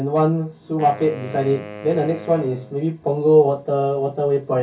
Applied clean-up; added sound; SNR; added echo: none; Wind instrument, woodwind instrument; 18 dB; reverberation time 0.3 s.